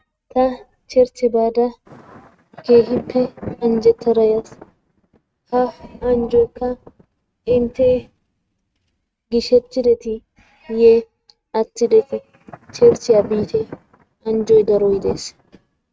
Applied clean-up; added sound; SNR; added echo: neural mask model RNNoise.